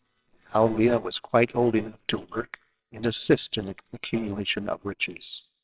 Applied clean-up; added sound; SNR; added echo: neural separator model SepFormer WHAMR!.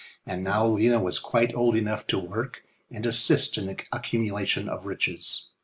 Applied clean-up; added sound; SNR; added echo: none; none; none; none.